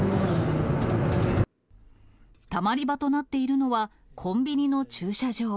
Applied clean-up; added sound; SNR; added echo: none; none; none; none.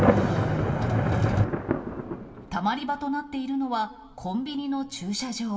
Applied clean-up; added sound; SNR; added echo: none; Thunder; 4 dB; reverberation time 1.3 s.